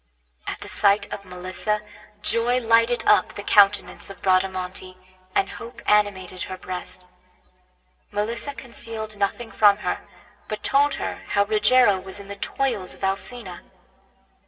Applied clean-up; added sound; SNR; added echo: none; none; none; reverberation time 2.2 s.